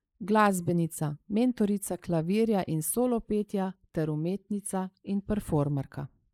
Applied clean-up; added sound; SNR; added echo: neural mask model Resemble Enhance denoiser.